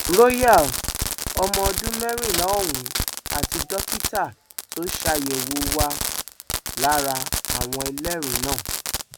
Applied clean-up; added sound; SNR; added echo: none; Fireworks; 2 dB; none.